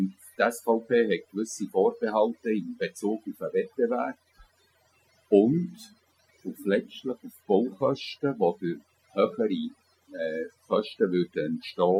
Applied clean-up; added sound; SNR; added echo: classical method Wiener filter.